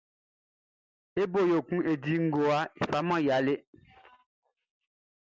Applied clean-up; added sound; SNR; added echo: none; none; none; none.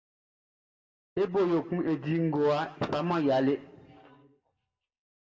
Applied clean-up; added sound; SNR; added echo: none; none; none; reverberation time 1.5 s.